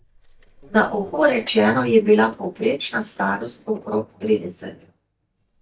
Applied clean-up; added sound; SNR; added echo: neural mask model DeepFilterNet 3.